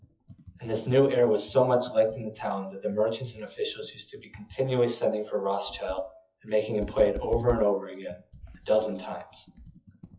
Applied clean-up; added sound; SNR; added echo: classical method WPE with log-MMSE.